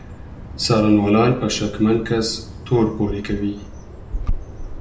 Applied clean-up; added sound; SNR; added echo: none; Bird vocalization, bird call, bird song; 9 dB; reverberation time 0.5 s.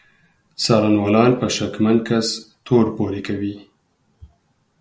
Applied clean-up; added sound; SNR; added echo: none; none; none; none.